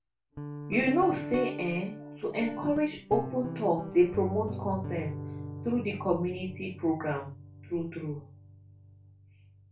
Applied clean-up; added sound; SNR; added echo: none; Guitar; 9 dB; reverberation time 0.3 s.